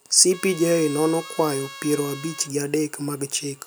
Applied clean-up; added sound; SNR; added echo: none; Trumpet; 17 dB; none.